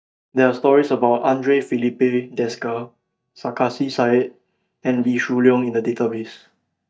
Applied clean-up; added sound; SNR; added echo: neural mask model DeepFilterNet 3.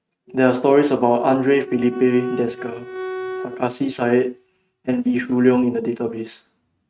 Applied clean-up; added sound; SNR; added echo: neural mask model RNNoise.